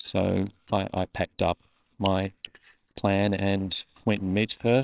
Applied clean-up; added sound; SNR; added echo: neural separator model SepFormer WHAMR!.